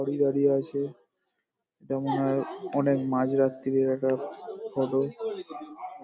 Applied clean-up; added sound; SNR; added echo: none; none; none; none.